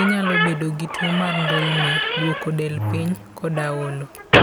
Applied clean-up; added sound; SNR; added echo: none; Squeak / Slam; -1 dB; none.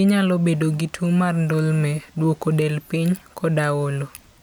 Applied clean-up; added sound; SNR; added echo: none; none; none; none.